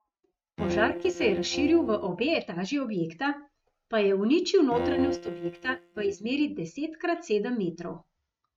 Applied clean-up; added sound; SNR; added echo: neural mask model RNNoise.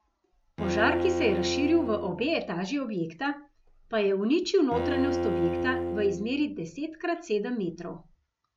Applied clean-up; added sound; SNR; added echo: none; Bowed string instrument; 4 dB; none.